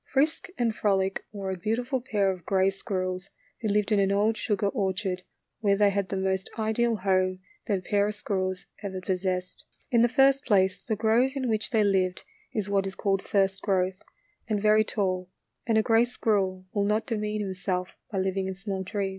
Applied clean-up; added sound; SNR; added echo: none; none; none; none.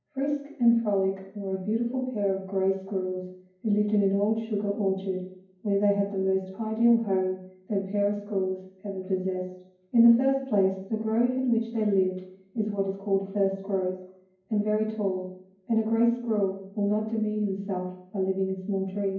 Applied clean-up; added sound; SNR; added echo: none; none; none; reverberation time 0.9 s.